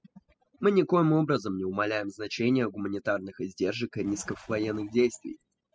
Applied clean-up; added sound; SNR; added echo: classical method spectral subtraction.